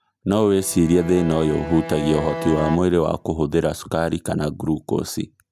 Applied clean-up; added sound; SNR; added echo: none; Bowed string instrument; 11 dB; none.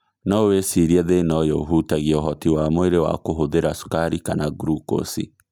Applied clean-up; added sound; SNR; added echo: none; none; none; none.